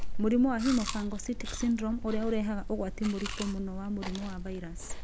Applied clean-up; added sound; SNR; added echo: none; Chewing, mastication; 4 dB; none.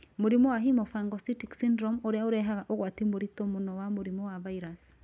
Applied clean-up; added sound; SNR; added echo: none; none; none; none.